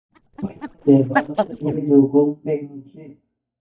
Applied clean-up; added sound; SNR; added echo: neural mask model DeepFilterNet 3.